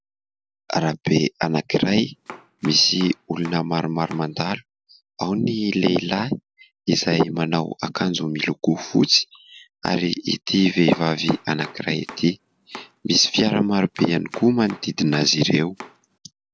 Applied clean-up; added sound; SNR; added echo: none; Domestic sounds, home sounds; 19 dB; none.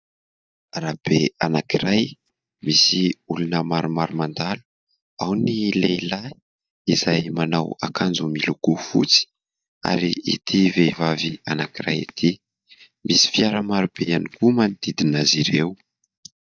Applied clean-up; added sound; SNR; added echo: neural mask model DeepFilterNet 3.